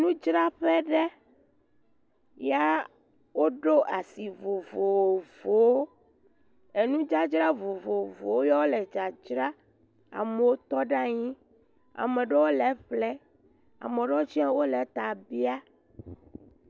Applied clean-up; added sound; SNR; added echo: none; none; none; none.